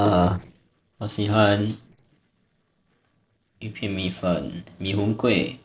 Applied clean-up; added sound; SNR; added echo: neural separator model SepFormer DNS4.